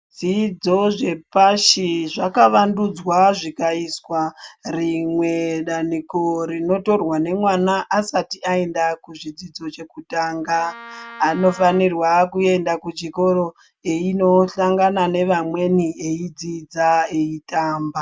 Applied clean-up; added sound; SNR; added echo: none; Wind instrument, woodwind instrument; 19 dB; none.